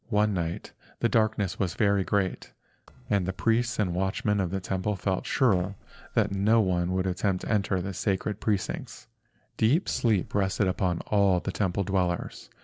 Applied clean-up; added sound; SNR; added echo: neural separator model SepFormer DNS4.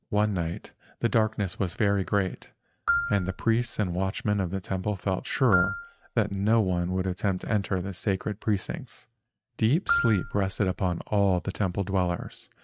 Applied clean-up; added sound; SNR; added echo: neural mask model RNNoise.